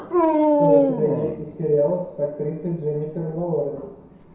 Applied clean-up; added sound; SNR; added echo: none; Dog; -1 dB; reverberation time 0.7 s.